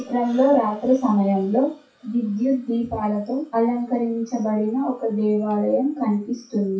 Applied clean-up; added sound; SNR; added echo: classical method WPE with log-MMSE.